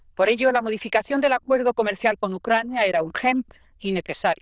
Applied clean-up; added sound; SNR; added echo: neural diffusion model UNIVERSE++.